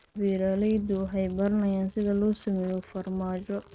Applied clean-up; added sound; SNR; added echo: neural mask model RNNoise.